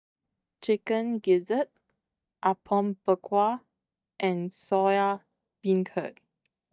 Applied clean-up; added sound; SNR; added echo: neural mask model DeepFilterNet 3.